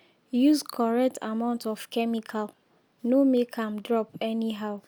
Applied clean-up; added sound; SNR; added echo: none; none; none; none.